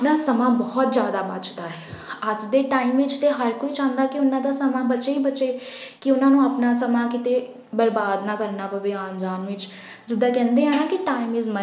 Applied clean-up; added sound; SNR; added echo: none; none; none; none.